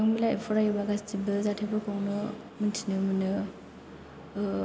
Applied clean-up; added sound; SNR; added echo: none; none; none; none.